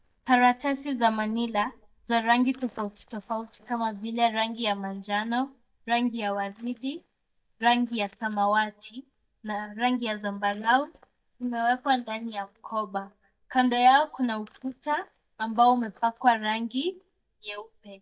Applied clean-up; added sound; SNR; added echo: neural mask model DeepFilterNet 3.